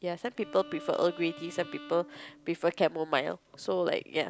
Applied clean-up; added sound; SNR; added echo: none; Bowed string instrument; 18 dB; none.